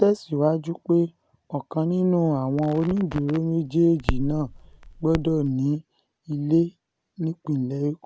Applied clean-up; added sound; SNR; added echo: none; Crackle; 9 dB; none.